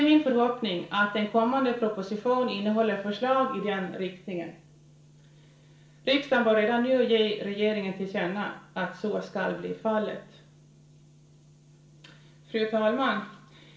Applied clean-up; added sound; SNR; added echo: none; none; none; reverberation time 0.5 s.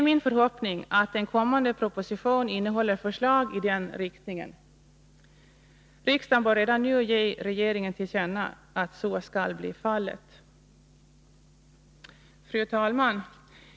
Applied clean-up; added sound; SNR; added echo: none; none; none; none.